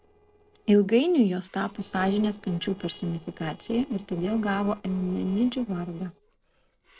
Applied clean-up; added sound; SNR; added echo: neural separator model SepFormer DNS4.